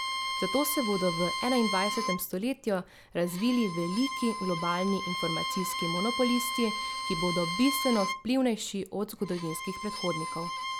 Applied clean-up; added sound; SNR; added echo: none; Bowed string instrument; 4 dB; none.